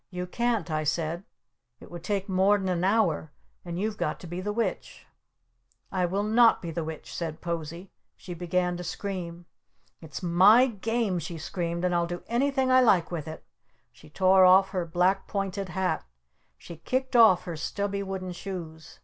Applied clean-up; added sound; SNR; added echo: none; none; none; none.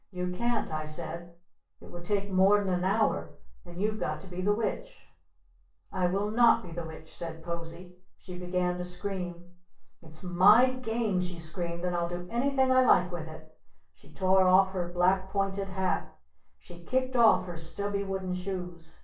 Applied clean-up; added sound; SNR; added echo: none; none; none; reverberation time 0.4 s.